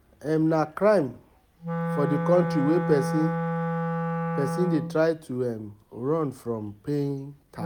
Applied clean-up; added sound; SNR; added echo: none; Wind instrument, woodwind instrument; 4 dB; none.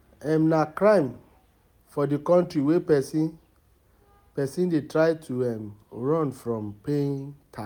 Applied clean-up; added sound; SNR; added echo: none; none; none; none.